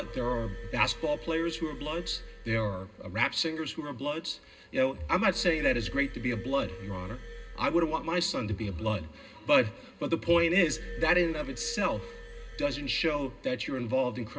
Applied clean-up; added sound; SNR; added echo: none; Glass; 13 dB; reverberation time 0.2 s.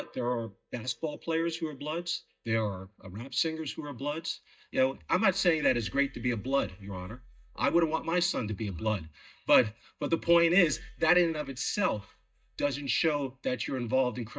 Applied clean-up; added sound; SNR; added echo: neural mask model DeepFilterNet 3.